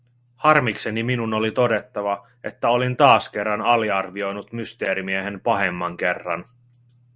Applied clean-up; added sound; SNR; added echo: none; none; none; none.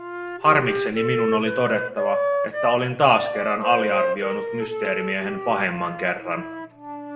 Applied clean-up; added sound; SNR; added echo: none; Wind instrument, woodwind instrument; 3 dB; reverberation time 0.7 s.